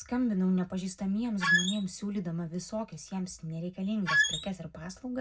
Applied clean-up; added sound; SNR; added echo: none; Squeak; -4 dB; reverberation time 0.4 s.